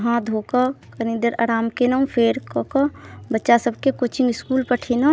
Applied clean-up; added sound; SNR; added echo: none; none; none; none.